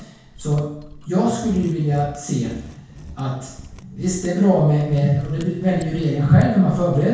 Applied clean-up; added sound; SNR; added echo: none; Mechanisms; 19 dB; reverberation time 0.6 s.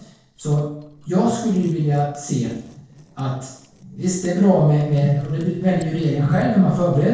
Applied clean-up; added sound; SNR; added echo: neural separator model SepFormer DNS4.